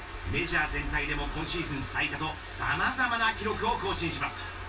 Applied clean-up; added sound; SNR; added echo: none; Packing tape, duct tape; 18 dB; reverberation time 0.1 s.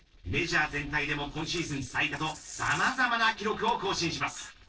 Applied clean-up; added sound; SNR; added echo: neural separator model SepFormer DNS4.